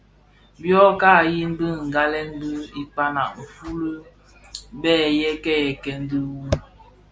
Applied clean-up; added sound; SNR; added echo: none; none; none; none.